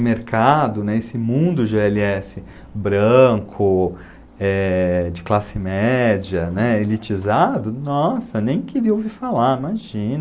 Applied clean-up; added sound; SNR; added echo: none; none; none; none.